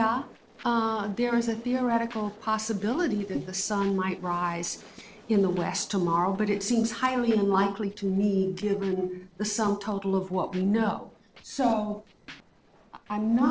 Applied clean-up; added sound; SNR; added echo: neural separator model SepFormer DNS4.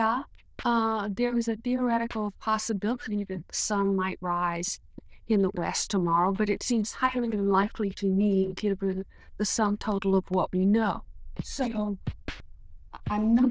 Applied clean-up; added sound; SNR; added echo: neural diffusion model UNIVERSE++.